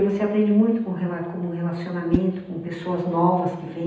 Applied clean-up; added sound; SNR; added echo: none; Whoosh, swoosh, swish; 10 dB; reverberation time 0.9 s.